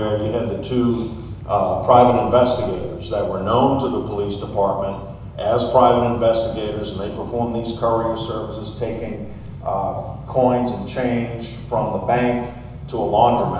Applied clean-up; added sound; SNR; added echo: none; Train; 13 dB; reverberation time 0.9 s.